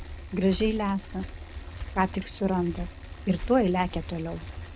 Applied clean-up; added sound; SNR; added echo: none; Bicycle; 10 dB; none.